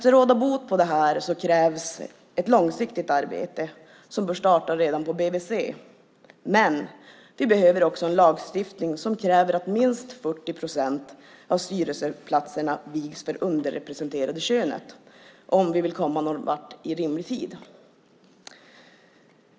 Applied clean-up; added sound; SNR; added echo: none; none; none; none.